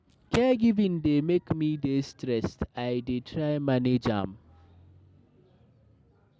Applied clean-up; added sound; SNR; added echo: none; none; none; none.